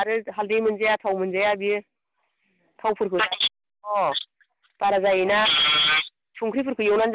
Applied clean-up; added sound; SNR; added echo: none; none; none; none.